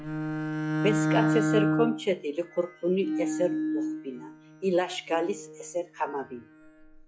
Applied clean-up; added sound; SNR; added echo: classical method log-MMSE.